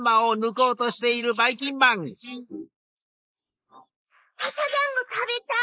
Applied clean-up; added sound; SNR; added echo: neural mask model Resemble Enhance denoiser.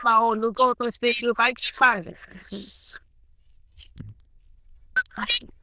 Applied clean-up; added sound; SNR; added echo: neural diffusion model UNIVERSE++.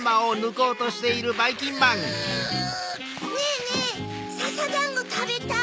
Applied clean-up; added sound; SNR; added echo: none; Vehicle horn, car horn, honking; 18 dB; none.